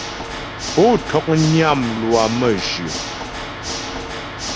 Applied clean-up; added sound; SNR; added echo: none; Water / Mechanisms; 7 dB; none.